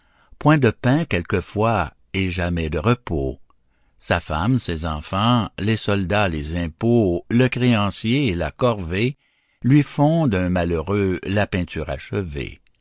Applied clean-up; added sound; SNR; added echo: none; none; none; none.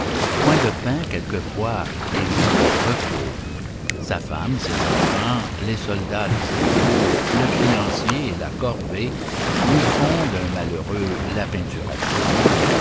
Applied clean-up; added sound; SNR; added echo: none; Waves, surf; -4 dB; none.